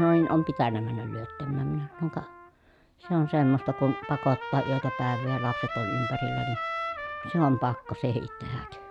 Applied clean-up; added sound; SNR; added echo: none; Trumpet; 9 dB; none.